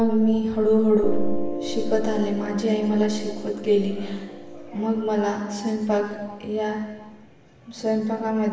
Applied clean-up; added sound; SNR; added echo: none; Piano; 5 dB; reverberation time 1.3 s.